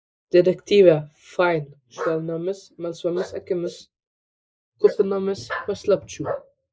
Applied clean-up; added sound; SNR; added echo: neural mask model Resemble Enhance denoiser.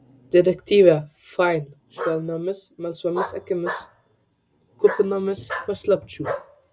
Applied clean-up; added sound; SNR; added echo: none; Bark; 13 dB; none.